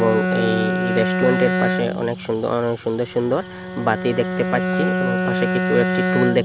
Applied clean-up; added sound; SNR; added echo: none; Bowed string instrument; 0 dB; none.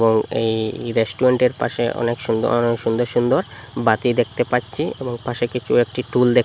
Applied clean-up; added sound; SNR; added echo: none; none; none; none.